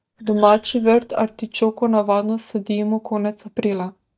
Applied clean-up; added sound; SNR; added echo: neural mask model DeepFilterNet 3.